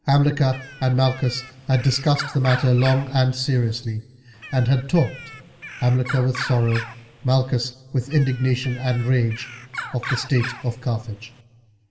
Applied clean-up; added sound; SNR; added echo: none; Bird; 14 dB; reverberation time 1.2 s.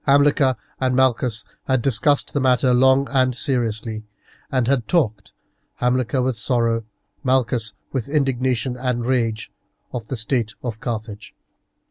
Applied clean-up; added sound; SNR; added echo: none; none; none; none.